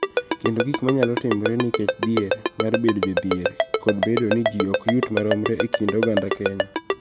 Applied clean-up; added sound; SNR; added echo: none; Ringtone; 1 dB; none.